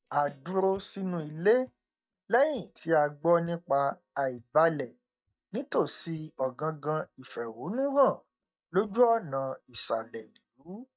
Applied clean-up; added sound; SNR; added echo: neural mask model DeepFilterNet 3.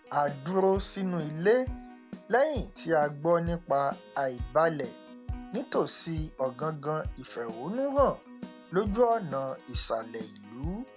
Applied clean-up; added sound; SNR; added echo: none; Keyboard (musical); 12 dB; none.